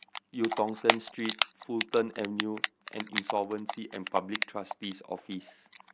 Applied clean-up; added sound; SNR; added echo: none; Typing; 1 dB; none.